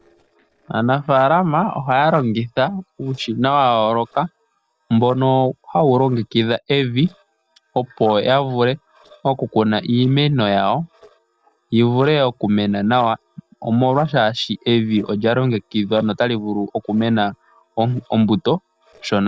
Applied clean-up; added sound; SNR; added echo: neural separator model SepFormer DNS4.